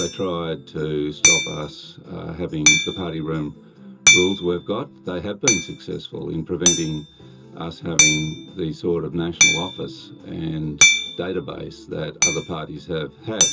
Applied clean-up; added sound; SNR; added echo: none; Hammer; -4 dB; reverberation time 0.2 s.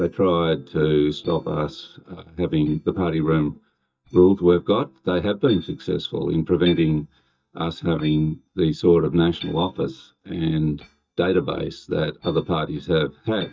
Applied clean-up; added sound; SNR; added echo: neural mask model DeepFilterNet 3.